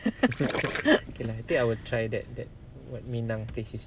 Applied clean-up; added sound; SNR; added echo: none; Gurgling; 11 dB; none.